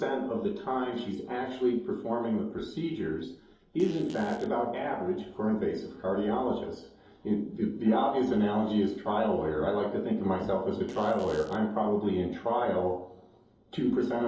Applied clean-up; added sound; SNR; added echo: neural separator model SepFormer DNS4.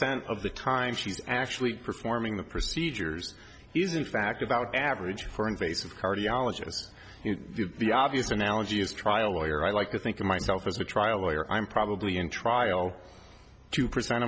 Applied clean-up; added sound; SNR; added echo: none; none; none; none.